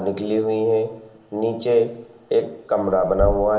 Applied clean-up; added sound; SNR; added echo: none; Toilet flush; 13 dB; reverberation time 1.7 s.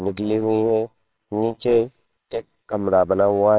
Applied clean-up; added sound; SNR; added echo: neural separator model SepFormer WHAMR!.